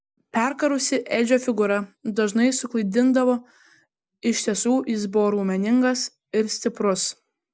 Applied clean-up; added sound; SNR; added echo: none; none; none; none.